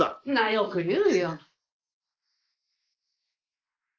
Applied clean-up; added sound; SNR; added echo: neural mask model Resemble Enhance denoiser.